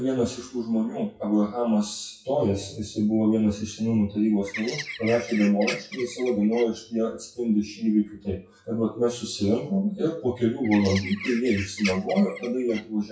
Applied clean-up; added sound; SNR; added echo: classical method WPE with log-MMSE.